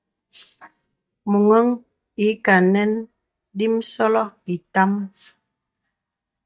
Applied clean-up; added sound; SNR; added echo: neural mask model DeepFilterNet 3.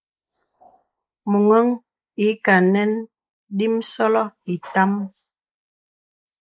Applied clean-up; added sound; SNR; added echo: neural mask model Resemble Enhance denoiser.